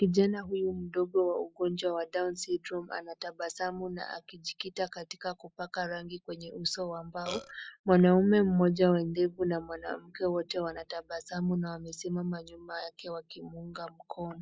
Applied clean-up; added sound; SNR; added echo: classical method log-MMSE.